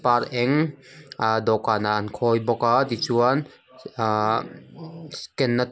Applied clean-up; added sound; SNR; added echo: none; none; none; none.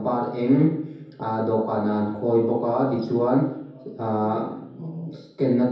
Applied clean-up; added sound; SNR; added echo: none; none; none; reverberation time 0.9 s.